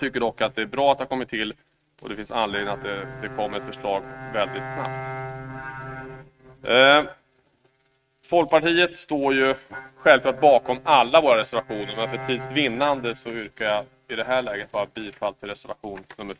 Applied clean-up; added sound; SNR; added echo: neural mask model RNNoise.